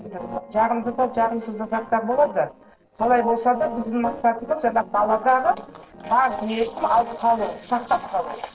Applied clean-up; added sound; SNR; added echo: neural separator model SepFormer DNS4.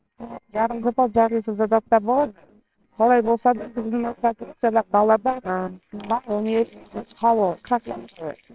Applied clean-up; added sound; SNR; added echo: neural separator model SepFormer WHAMR!.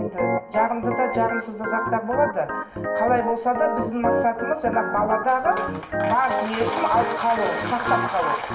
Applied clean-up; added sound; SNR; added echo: none; Organ; 3 dB; reverberation time 1.5 s.